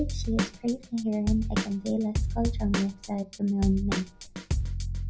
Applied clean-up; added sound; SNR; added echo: none; Drum / Drum kit; 1 dB; reverberation time 0.4 s.